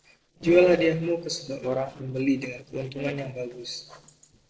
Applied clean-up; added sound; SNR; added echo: neural separator model SepFormer DNS4.